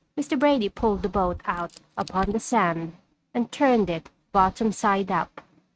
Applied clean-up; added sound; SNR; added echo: neural mask model RNNoise.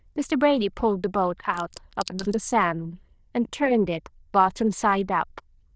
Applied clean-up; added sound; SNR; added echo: neural diffusion model UNIVERSE++.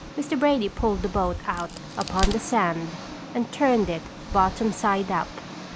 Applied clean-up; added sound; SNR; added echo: none; Crack + Engine; 8 dB; none.